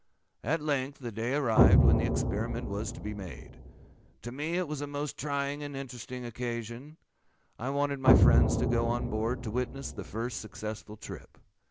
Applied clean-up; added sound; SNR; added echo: none; Explosion; -5 dB; none.